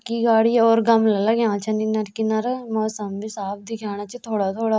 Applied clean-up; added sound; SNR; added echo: none; none; none; none.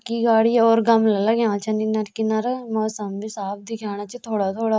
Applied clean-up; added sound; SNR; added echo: neural mask model Resemble Enhance denoiser.